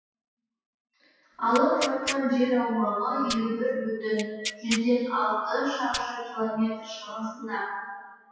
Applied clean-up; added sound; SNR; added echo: classical method WPE with log-MMSE.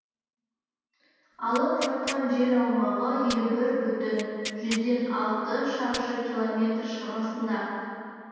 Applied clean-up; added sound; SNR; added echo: none; Tearing; 14 dB; reverberation time 2.1 s.